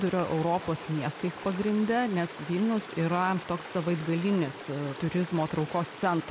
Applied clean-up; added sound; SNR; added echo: none; Stream; 13 dB; none.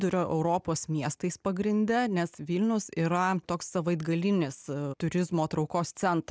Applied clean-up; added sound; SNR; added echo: none; none; none; none.